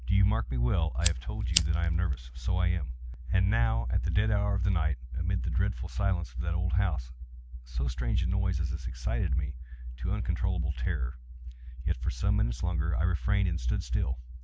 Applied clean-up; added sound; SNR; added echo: none; Fire; 8 dB; none.